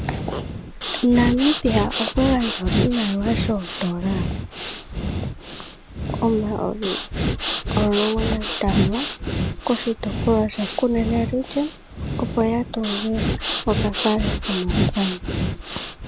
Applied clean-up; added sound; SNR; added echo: none; Breathing; 2 dB; none.